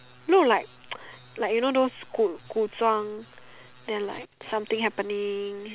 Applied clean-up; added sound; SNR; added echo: none; none; none; none.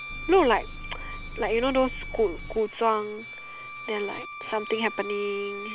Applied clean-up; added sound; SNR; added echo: none; Bowed string instrument + Engine; 10 dB; none.